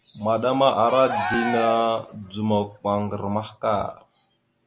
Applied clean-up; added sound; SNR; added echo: none; Cheering; 7 dB; none.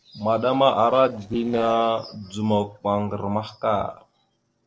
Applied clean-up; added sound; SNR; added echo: neural separator model SepFormer DNS4.